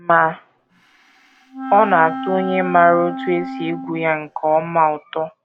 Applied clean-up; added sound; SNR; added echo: none; Wind instrument, woodwind instrument; 10 dB; none.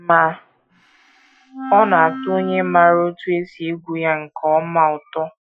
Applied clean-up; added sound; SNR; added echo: classical method Wiener filter.